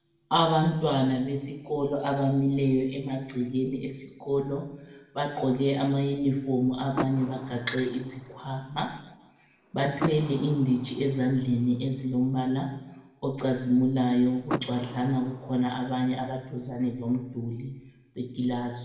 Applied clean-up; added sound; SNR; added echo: none; Door / Car; 12 dB; reverberation time 0.9 s.